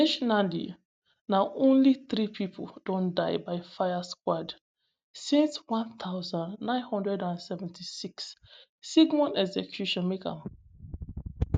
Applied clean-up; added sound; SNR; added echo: none; none; none; none.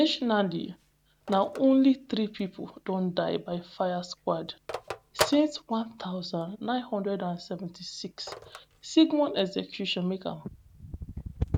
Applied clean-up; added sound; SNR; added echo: none; Telephone; 14 dB; none.